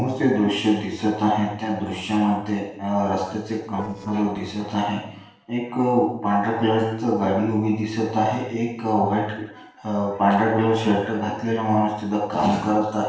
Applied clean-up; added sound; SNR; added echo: neural separator model SepFormer DNS4.